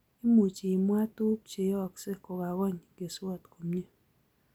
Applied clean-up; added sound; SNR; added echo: none; none; none; none.